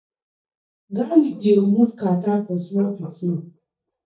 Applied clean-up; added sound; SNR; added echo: neural mask model DeepFilterNet 3.